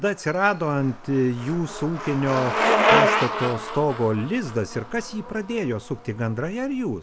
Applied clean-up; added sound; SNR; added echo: none; Bicycle; 2 dB; none.